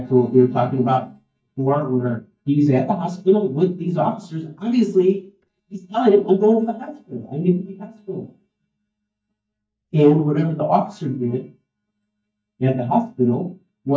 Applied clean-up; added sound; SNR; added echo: neural mask model DeepFilterNet 3.